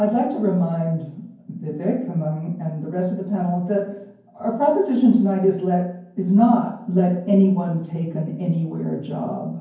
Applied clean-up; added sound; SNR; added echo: none; none; none; reverberation time 0.9 s.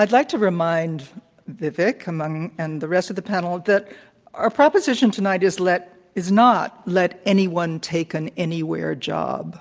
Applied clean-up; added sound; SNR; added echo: none; none; none; none.